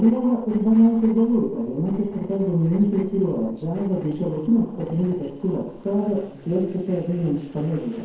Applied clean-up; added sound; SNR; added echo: neural separator model SepFormer DNS4.